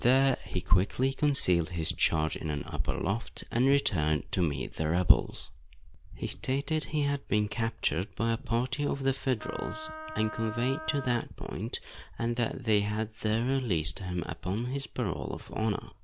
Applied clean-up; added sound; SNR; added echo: none; Wind instrument, woodwind instrument; 13 dB; none.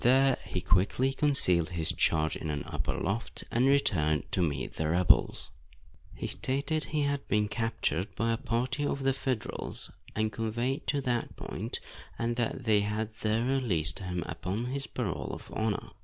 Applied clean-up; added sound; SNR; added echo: none; none; none; none.